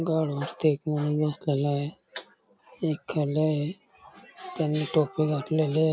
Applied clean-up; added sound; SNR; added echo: none; none; none; none.